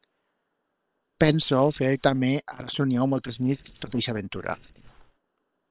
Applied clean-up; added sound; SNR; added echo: neural separator model SepFormer WHAM!.